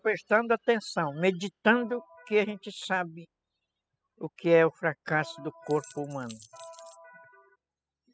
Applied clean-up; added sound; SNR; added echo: classical method spectral subtraction.